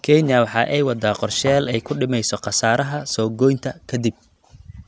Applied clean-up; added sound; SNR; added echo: none; none; none; none.